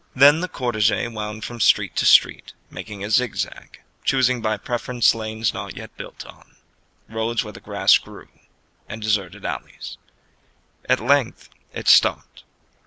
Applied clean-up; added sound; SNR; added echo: none; none; none; none.